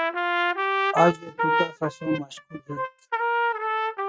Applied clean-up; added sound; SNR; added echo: neural mask model RNNoise.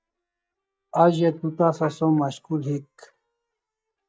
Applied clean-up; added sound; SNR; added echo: neural mask model DeepFilterNet 3.